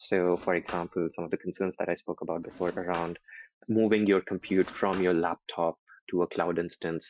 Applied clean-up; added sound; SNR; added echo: classical method Wiener filter.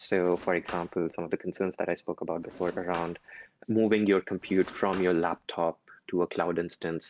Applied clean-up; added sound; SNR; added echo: none; Cutlery, silverware / Drawer open or close; 17 dB; none.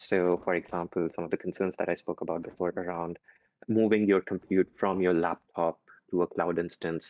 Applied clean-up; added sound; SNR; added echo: neural mask model DeepFilterNet 3.